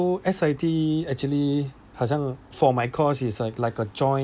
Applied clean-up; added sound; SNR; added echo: none; none; none; none.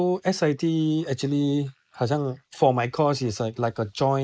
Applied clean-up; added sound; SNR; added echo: neural mask model Resemble Enhance denoiser.